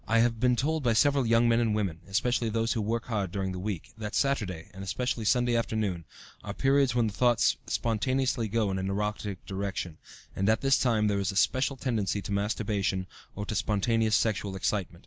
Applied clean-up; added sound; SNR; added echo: none; none; none; none.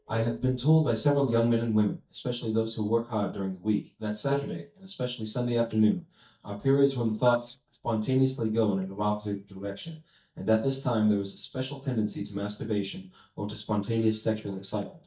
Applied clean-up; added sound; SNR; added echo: neural mask model DeepFilterNet 3.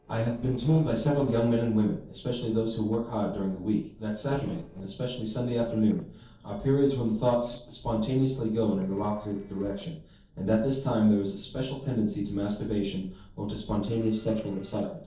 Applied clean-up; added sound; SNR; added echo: neural separator model SepFormer DNS4.